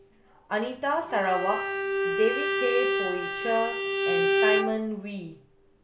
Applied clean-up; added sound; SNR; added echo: none; Bowed string instrument; -1 dB; none.